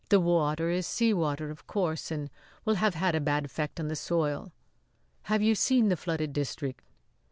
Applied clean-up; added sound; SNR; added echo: none; none; none; none.